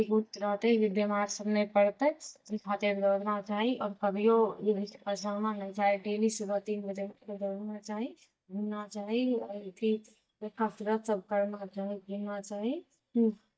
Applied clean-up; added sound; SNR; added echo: neural mask model DeepFilterNet 3.